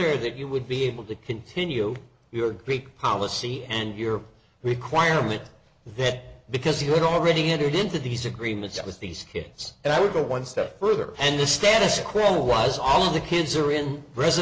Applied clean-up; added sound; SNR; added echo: none; none; none; none.